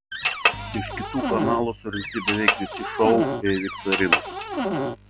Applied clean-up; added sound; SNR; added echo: none; Cupboard open or close + Chink, clink; 0 dB; none.